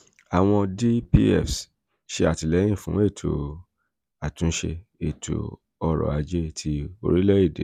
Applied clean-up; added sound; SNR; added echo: none; none; none; none.